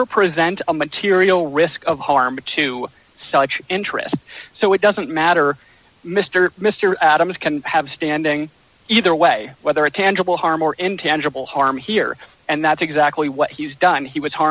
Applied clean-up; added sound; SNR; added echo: none; none; none; none.